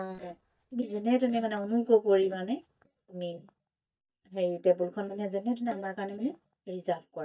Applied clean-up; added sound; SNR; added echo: neural mask model DeepFilterNet 3.